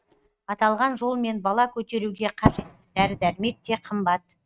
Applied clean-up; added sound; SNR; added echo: neural mask model RNNoise.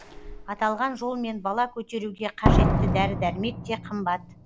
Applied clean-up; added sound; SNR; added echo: none; Slam; -2 dB; none.